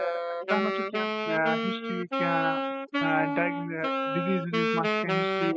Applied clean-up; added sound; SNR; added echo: classical method spectral subtraction.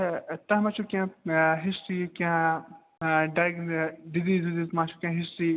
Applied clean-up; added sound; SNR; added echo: none; none; none; none.